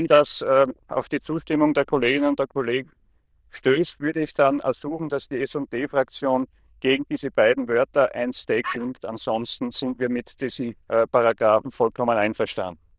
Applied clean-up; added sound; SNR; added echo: neural diffusion model UNIVERSE++.